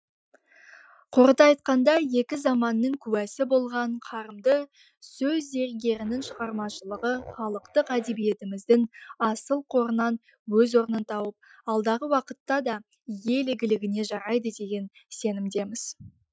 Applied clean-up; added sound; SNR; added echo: classical method Wiener filter.